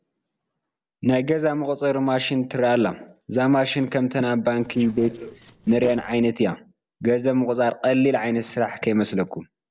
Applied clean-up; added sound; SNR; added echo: neural separator model SepFormer DNS4.